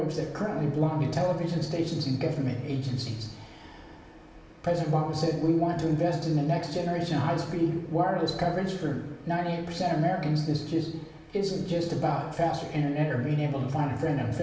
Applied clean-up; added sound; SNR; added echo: none; none; none; reverberation time 0.9 s.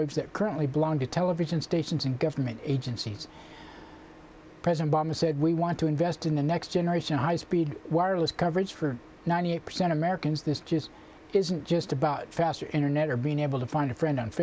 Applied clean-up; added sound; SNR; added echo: none; none; none; none.